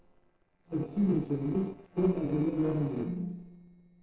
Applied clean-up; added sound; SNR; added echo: neural separator model SepFormer DNS4.